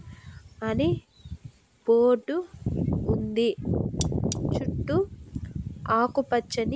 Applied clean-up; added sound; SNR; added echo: none; Cutlery, silverware; 13 dB; none.